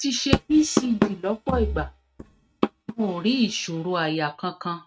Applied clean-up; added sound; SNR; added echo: neural mask model RNNoise.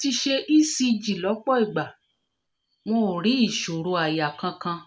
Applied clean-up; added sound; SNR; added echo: none; none; none; none.